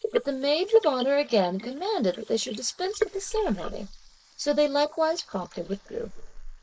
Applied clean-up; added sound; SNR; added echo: neural mask model Resemble Enhance denoiser.